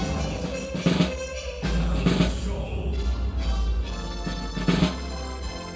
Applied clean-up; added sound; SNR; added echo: neural separator model SepFormer DNS4.